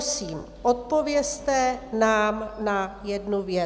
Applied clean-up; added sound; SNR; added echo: none; none; none; none.